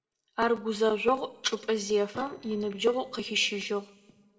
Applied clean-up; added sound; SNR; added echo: neural separator model SepFormer DNS4.